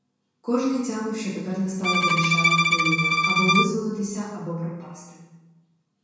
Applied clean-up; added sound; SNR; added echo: none; Bowed string instrument; -5 dB; reverberation time 1.0 s.